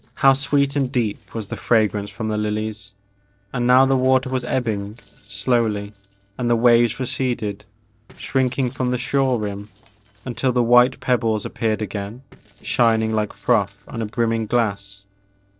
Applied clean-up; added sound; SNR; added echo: neural separator model SepFormer DNS4.